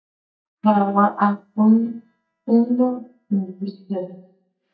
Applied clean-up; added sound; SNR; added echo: neural mask model DeepFilterNet 3.